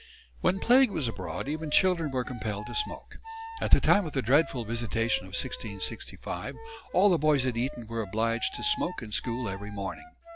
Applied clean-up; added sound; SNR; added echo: none; Wind instrument, woodwind instrument; 17 dB; none.